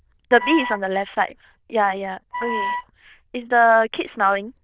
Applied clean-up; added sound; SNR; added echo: neural diffusion model UNIVERSE++.